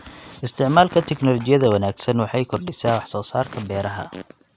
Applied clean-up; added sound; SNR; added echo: none; none; none; none.